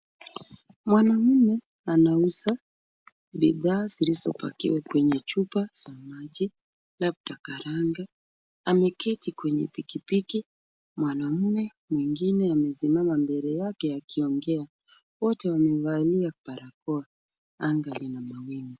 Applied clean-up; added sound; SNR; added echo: none; none; none; none.